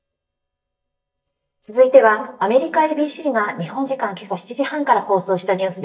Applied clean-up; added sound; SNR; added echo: neural mask model DeepFilterNet 3.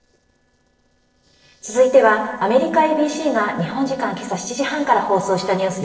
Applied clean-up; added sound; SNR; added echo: neural separator model SepFormer DNS4.